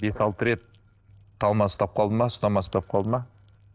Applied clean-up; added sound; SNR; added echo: neural separator model SepFormer DNS4.